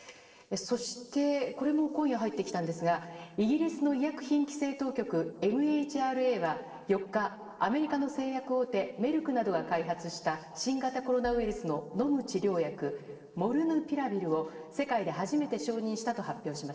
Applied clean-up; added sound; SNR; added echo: neural separator model SepFormer DNS4.